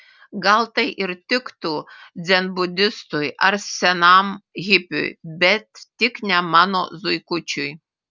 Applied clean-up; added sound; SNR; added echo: none; none; none; none.